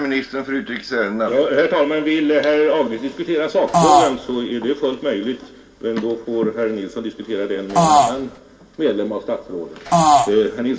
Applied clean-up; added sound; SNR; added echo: none; Fart; -5 dB; reverberation time 0.2 s.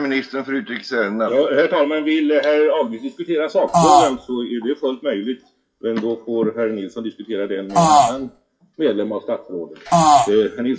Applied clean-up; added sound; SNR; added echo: classical method WPE with log-MMSE.